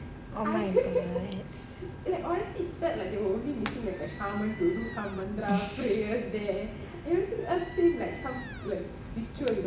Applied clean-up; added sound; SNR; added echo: none; Squeak; 16 dB; none.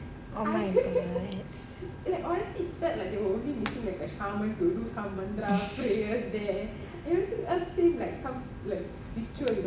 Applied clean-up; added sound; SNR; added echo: none; none; none; none.